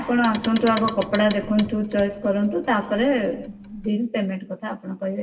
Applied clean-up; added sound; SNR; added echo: none; Clock; 10 dB; reverberation time 0.2 s.